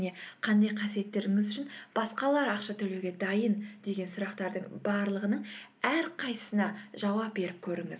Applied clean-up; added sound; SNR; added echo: none; none; none; none.